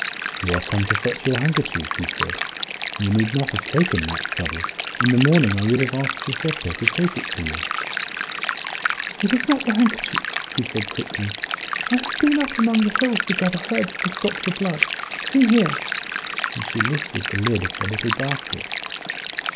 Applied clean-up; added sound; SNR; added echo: none; Stream; 4 dB; none.